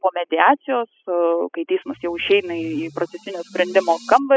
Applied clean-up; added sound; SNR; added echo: classical method spectral subtraction.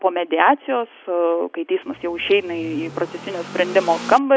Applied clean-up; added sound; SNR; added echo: none; Accelerating, revving, vroom / Car; 14 dB; none.